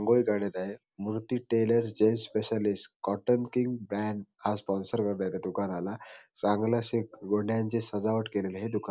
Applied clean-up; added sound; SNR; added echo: none; none; none; none.